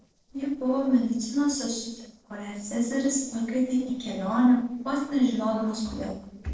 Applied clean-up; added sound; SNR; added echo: neural separator model SepFormer DNS4.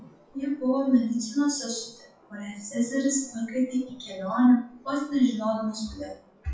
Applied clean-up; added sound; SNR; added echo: classical method WPE with log-MMSE.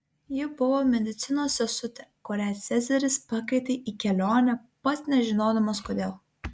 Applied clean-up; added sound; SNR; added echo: none; none; none; none.